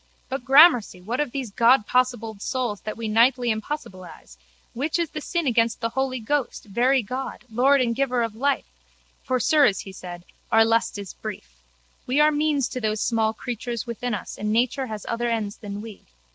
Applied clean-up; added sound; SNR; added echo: none; none; none; none.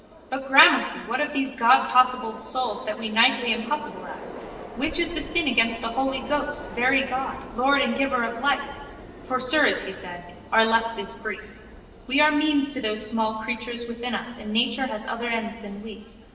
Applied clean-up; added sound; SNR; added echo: none; Subway, metro, underground; 17 dB; reverberation time 1.1 s.